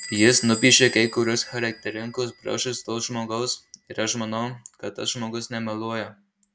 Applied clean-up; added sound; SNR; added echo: none; Squeak / Bell; 15 dB; none.